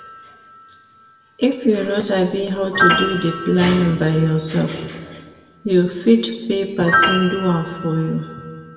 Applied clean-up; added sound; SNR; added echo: none; Piano; 6 dB; reverberation time 1.4 s.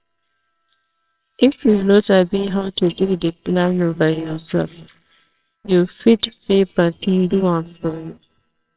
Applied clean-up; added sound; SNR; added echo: neural separator model SepFormer WHAMR!.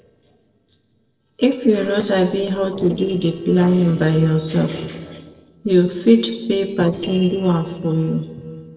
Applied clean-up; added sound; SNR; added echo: neural separator model SepFormer DNS4.